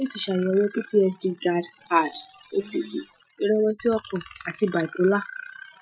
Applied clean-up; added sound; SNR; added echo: classical method Wiener filter.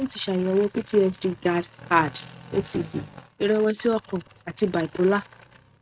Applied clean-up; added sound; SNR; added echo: neural mask model RNNoise.